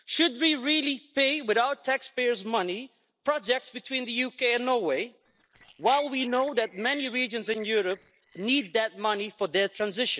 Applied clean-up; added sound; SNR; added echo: neural separator model SepFormer DNS4.